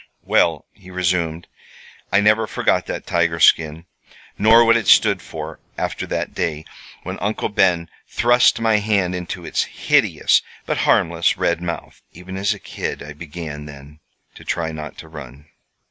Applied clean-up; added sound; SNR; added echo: none; Fireworks; 12 dB; none.